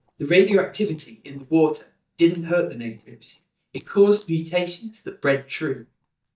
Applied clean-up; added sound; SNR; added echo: neural mask model DeepFilterNet 3.